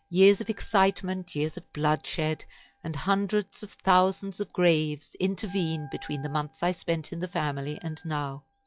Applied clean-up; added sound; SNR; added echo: classical method log-MMSE.